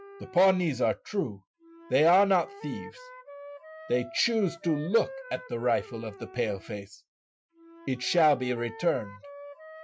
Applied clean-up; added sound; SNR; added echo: classical method Wiener filter.